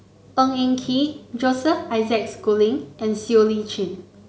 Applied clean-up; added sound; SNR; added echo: none; none; none; none.